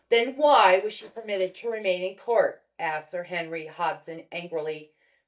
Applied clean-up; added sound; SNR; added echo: neural mask model DeepFilterNet 3.